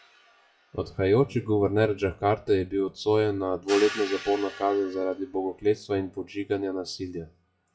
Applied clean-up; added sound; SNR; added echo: classical method WPE with log-MMSE.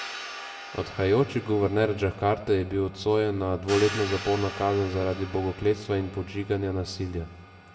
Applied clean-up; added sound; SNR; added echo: none; Hi-hat; 14 dB; reverberation time 0.9 s.